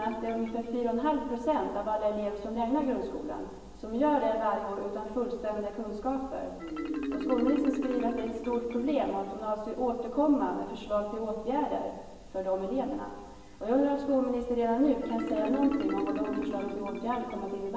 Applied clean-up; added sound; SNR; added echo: none; Marimba, xylophone; 9 dB; reverberation time 1.2 s.